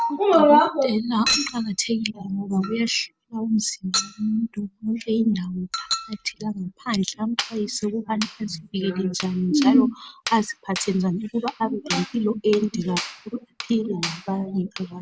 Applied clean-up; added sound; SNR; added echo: none; Chink, clink; 11 dB; none.